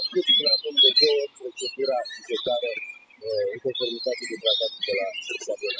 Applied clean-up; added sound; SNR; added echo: classical method spectral subtraction.